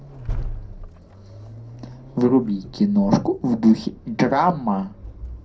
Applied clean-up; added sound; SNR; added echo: none; Accelerating, revving, vroom; 12 dB; reverberation time 0.2 s.